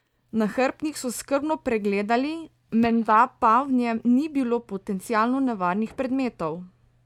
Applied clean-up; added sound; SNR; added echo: neural mask model DeepFilterNet 3.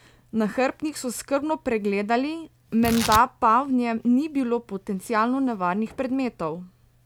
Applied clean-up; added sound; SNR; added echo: none; Tearing; 16 dB; none.